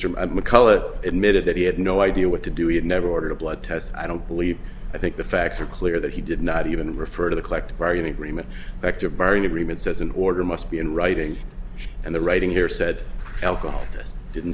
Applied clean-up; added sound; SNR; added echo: none; none; none; none.